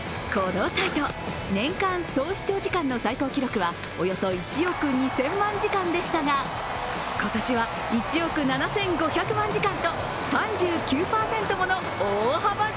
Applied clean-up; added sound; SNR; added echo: none; Skateboard; 12 dB; none.